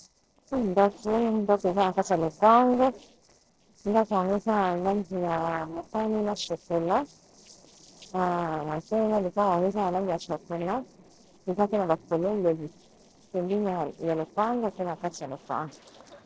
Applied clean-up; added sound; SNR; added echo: neural separator model SepFormer DNS4.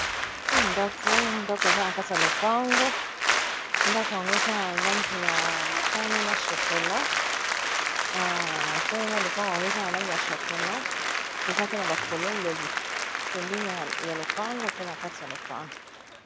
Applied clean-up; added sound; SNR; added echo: none; Applause; -5 dB; none.